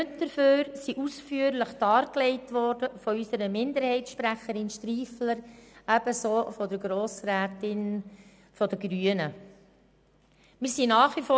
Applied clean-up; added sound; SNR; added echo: none; none; none; none.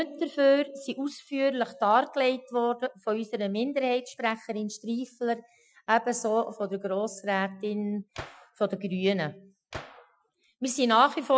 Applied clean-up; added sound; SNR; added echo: classical method Wiener filter.